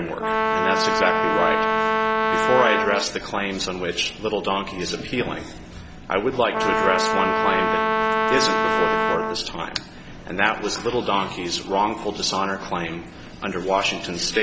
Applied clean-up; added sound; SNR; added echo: none; Brass instrument; -3 dB; none.